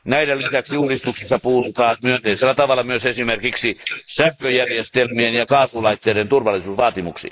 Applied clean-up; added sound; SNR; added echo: neural mask model Resemble Enhance denoiser.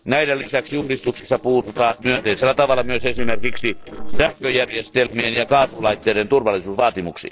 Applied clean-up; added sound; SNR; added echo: neural separator model SepFormer DNS4.